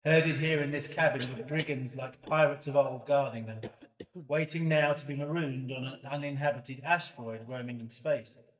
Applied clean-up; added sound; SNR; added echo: neural mask model DeepFilterNet 3.